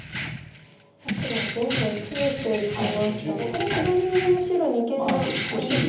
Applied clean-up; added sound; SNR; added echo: none; Keys jangling; 6 dB; reverberation time 0.8 s.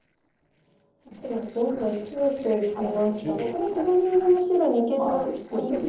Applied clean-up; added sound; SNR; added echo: neural separator model SepFormer DNS4.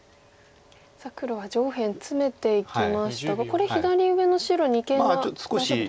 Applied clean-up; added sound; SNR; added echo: none; none; none; none.